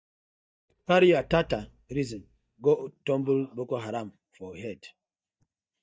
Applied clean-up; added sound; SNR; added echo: neural mask model DeepFilterNet 3.